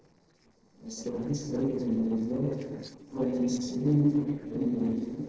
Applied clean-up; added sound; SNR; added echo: neural separator model SepFormer DNS4.